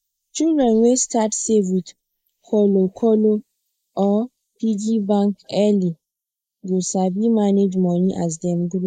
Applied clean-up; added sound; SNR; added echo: neural mask model Resemble Enhance denoiser.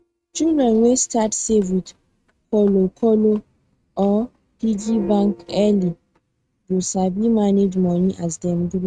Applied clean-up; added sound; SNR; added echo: neural mask model RNNoise.